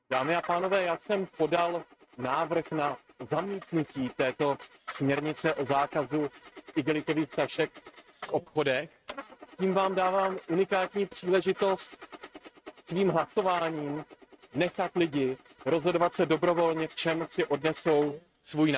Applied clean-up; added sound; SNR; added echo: neural mask model RNNoise.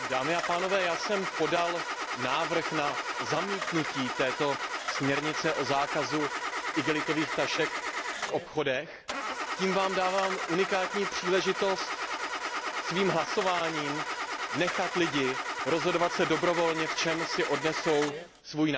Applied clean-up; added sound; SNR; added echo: none; Engine starting / Car; 3 dB; none.